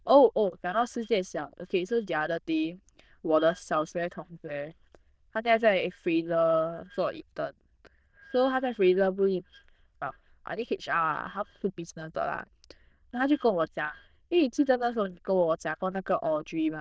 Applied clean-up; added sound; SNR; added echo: neural diffusion model UNIVERSE++.